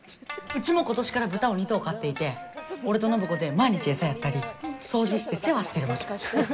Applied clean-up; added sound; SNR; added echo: none; none; none; none.